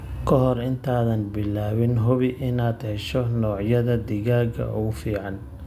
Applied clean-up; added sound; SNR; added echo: none; none; none; none.